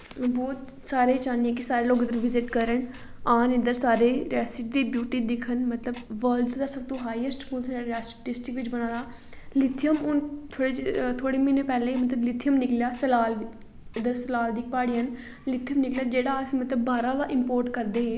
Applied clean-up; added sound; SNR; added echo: neural mask model Resemble Enhance denoiser.